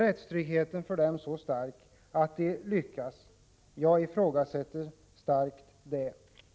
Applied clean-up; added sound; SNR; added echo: none; none; none; none.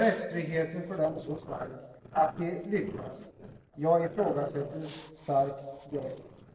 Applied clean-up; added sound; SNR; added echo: neural separator model SepFormer DNS4.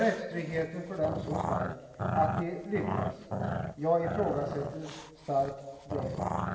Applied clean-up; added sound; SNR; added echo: none; Growling; 3 dB; reverberation time 1.4 s.